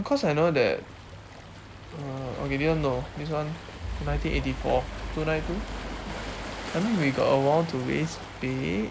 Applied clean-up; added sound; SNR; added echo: none; Waves, surf; 12 dB; none.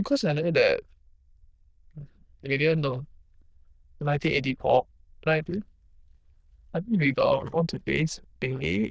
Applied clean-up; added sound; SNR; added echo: neural diffusion model UNIVERSE++.